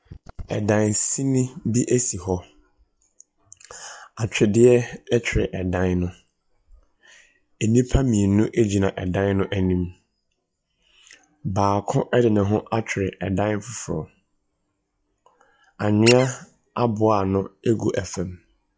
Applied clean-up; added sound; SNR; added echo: classical method log-MMSE.